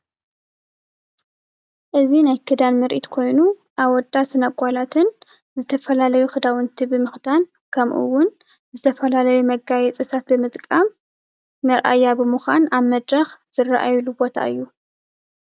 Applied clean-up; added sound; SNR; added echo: none; none; none; none.